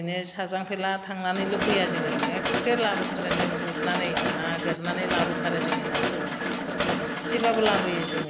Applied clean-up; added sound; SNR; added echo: none; Mechanisms; -2 dB; none.